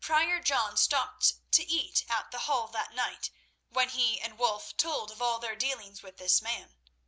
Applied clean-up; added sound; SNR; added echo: none; none; none; none.